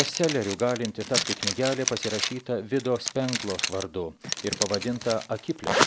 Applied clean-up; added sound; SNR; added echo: none; Zipper (clothing); 2 dB; none.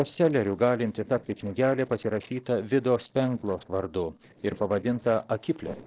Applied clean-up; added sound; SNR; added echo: neural separator model SepFormer DNS4.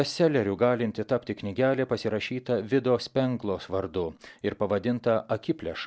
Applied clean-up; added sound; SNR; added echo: none; none; none; none.